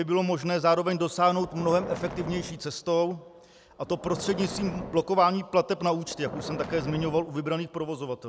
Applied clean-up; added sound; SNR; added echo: none; Boom; 12 dB; none.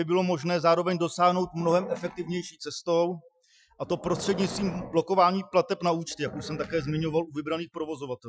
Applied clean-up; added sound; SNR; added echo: classical method Wiener filter.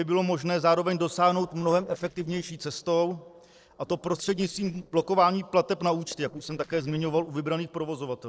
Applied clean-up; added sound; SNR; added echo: neural separator model SepFormer DNS4.